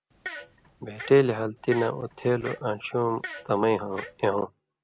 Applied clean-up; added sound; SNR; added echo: none; Fart; 16 dB; none.